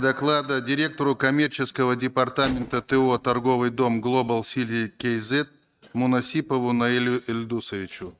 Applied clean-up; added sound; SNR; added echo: neural mask model RNNoise.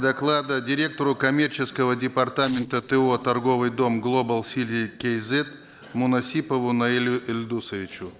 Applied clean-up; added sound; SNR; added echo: neural separator model SepFormer DNS4.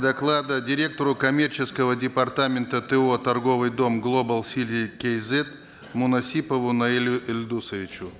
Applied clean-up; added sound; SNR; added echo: none; none; none; none.